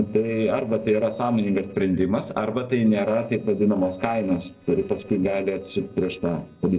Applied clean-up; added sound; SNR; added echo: neural separator model SepFormer DNS4.